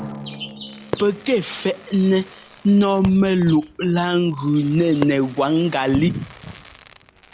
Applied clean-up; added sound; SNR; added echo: none; Fireworks + Drum; 15 dB; none.